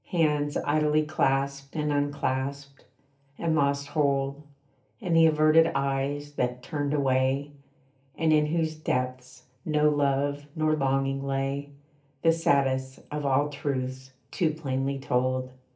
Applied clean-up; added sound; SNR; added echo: none; none; none; reverberation time 0.3 s.